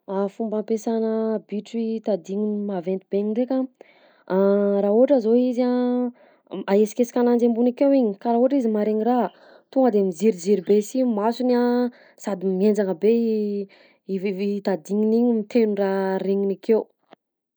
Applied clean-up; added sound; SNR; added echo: neural mask model Resemble Enhance denoiser.